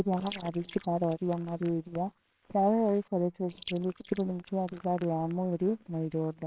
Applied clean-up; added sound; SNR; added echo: neural separator model SepFormer WHAMR!.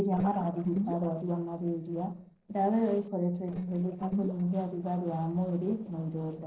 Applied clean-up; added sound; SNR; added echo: neural separator model SepFormer DNS4.